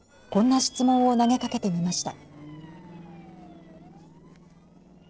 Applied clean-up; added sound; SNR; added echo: neural separator model SepFormer DNS4.